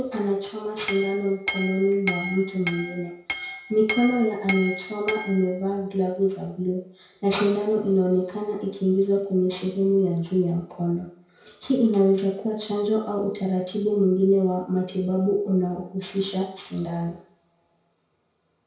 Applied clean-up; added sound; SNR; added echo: none; Chink, clink; 8 dB; reverberation time 0.5 s.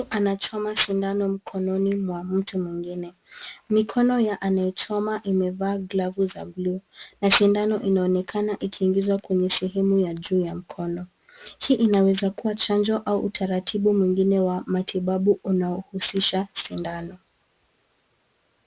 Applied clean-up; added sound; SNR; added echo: none; none; none; none.